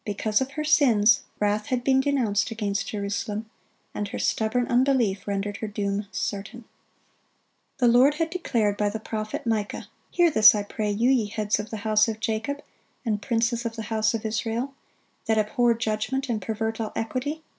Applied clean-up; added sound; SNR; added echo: none; none; none; none.